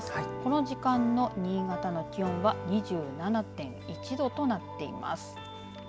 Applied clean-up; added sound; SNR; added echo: none; none; none; none.